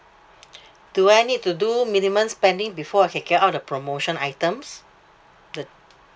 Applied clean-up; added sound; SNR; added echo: none; none; none; none.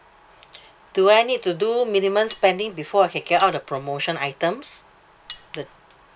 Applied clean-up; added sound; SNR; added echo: none; Cutlery, silverware; 6 dB; none.